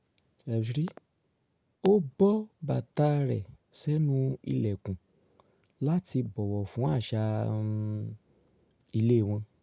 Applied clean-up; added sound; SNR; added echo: none; none; none; none.